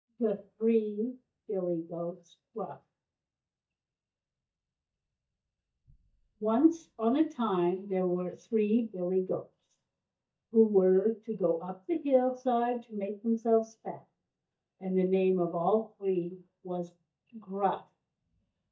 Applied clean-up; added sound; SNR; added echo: neural mask model DeepFilterNet 3.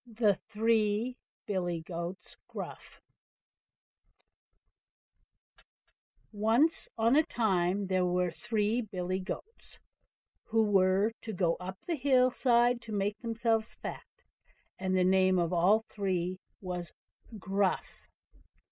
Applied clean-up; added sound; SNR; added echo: none; none; none; none.